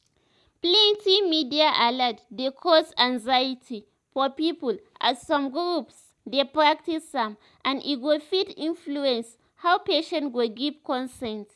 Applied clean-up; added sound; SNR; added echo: none; none; none; none.